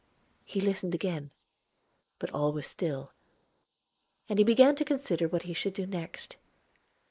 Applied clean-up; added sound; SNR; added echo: neural mask model Resemble Enhance denoiser.